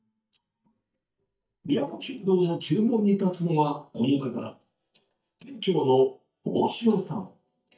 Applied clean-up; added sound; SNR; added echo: neural mask model DeepFilterNet 3.